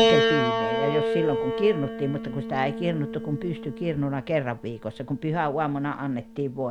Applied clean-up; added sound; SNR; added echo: none; Piano; 0 dB; none.